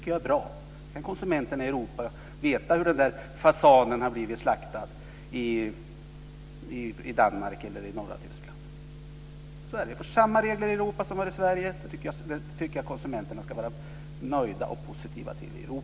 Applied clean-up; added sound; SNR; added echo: none; none; none; none.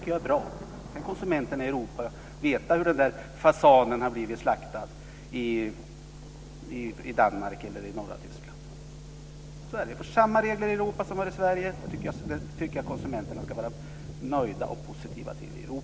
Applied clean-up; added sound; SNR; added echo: none; Thunder; 17 dB; none.